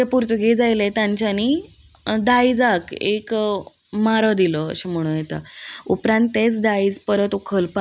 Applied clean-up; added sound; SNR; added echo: none; none; none; none.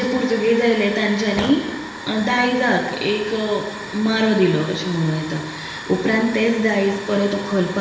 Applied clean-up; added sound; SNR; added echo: none; Hiss / Fire; 12 dB; reverberation time 1.0 s.